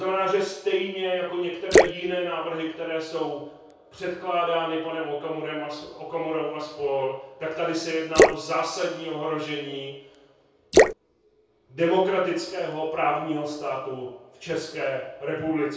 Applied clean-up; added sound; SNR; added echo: none; Drip / Splash, splatter; -3 dB; reverberation time 0.6 s.